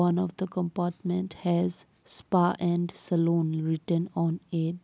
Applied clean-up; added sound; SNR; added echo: none; none; none; none.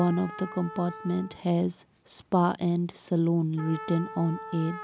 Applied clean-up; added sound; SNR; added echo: none; Trumpet; 15 dB; none.